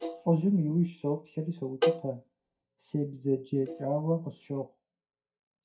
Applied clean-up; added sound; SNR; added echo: neural mask model DeepFilterNet 3.